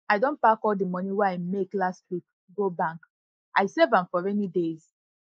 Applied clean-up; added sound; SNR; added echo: neural mask model Resemble Enhance denoiser.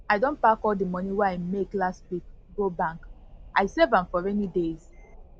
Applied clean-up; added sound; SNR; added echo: none; Wind; 20 dB; none.